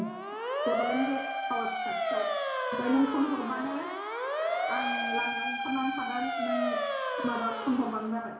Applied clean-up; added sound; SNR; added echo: none; Motor vehicle (road) / Siren; -1 dB; reverberation time 0.7 s.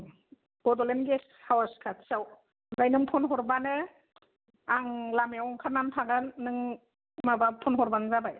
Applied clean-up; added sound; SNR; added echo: none; none; none; none.